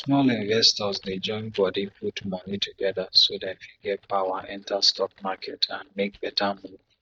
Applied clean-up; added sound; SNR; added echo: neural mask model DeepFilterNet 3.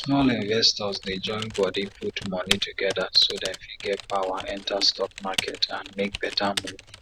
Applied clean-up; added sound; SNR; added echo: none; Typing; 10 dB; none.